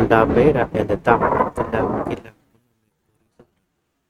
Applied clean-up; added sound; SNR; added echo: neural mask model RNNoise.